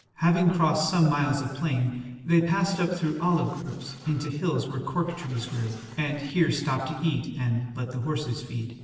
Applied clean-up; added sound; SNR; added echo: neural separator model SepFormer DNS4.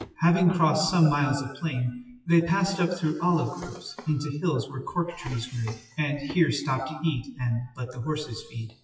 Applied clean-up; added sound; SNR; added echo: classical method WPE with log-MMSE.